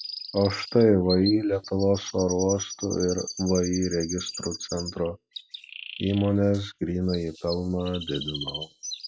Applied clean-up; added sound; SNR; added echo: classical method log-MMSE.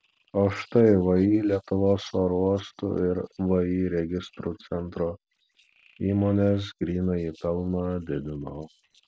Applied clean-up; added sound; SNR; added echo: neural separator model SepFormer DNS4.